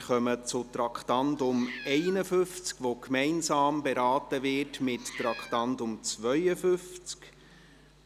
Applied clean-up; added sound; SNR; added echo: none; Meow; 16 dB; none.